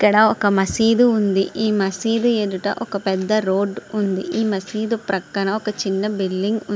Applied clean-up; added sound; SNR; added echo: none; none; none; none.